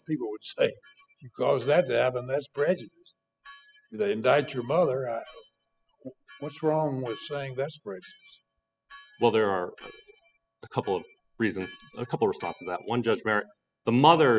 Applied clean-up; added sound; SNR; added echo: classical method spectral subtraction.